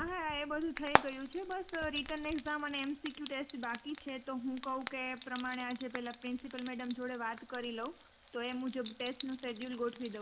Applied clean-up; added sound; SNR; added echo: none; Frying (food); 4 dB; reverberation time 0.3 s.